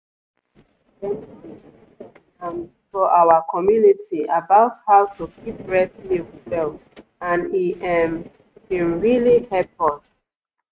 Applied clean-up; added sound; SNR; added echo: neural mask model RNNoise.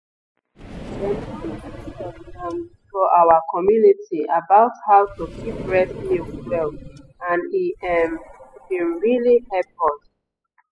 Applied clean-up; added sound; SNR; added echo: classical method spectral subtraction.